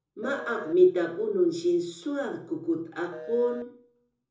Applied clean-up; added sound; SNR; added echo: none; Telephone; 15 dB; reverberation time 0.6 s.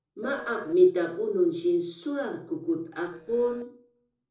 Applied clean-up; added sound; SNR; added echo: neural separator model SepFormer DNS4.